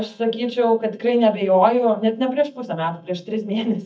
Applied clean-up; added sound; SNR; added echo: neural mask model DeepFilterNet 3.